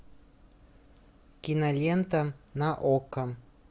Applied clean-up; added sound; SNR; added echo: none; none; none; none.